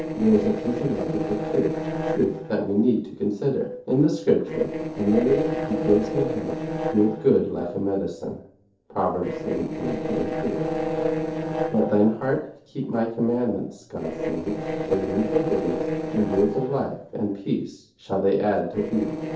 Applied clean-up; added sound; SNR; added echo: neural separator model SepFormer DNS4.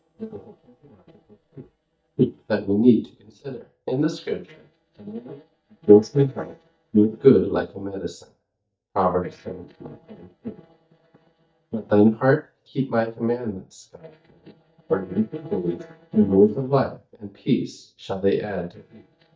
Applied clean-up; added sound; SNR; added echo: neural mask model DeepFilterNet 3.